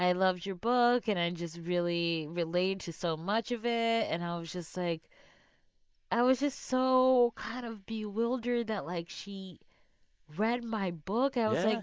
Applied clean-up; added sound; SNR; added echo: neural mask model Resemble Enhance denoiser.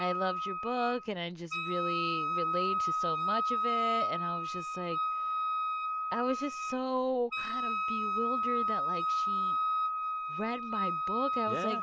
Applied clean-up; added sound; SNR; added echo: none; Wind instrument, woodwind instrument; -3 dB; none.